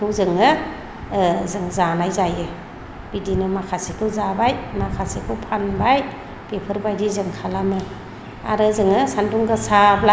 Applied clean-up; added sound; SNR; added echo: none; none; none; none.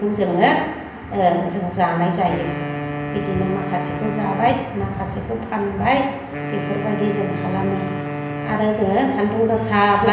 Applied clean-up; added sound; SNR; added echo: none; Wind instrument, woodwind instrument; 8 dB; reverberation time 0.8 s.